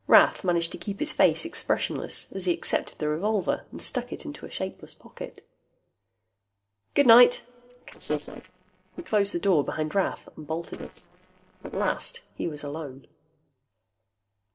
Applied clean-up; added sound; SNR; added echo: neural separator model SepFormer DNS4.